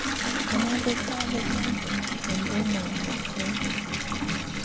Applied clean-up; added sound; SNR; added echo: none; Bathtub (filling or washing) / Water tap, faucet; -4 dB; none.